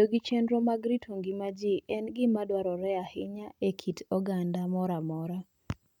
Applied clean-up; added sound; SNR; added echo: none; none; none; none.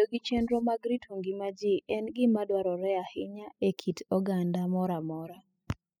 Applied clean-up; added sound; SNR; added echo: classical method spectral subtraction.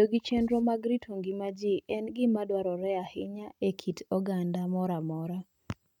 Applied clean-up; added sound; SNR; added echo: neural mask model RNNoise.